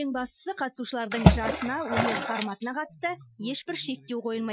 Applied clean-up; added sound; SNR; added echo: classical method Wiener filter.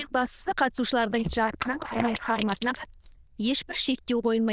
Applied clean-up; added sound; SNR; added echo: neural diffusion model UNIVERSE++.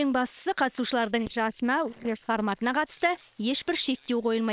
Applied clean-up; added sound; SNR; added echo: neural separator model SepFormer WHAM!.